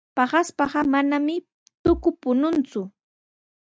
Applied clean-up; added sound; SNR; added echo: neural mask model RNNoise.